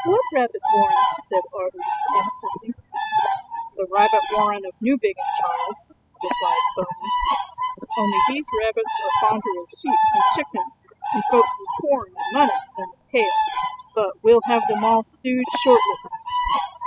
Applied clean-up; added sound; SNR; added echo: classical method spectral subtraction.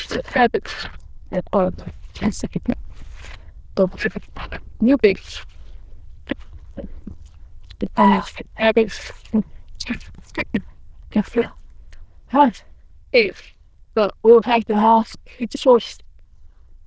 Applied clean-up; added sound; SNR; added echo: neural diffusion model UNIVERSE++.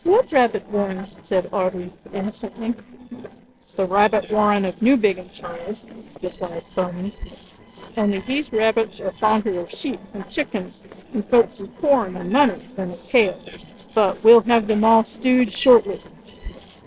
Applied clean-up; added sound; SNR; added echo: neural separator model SepFormer DNS4.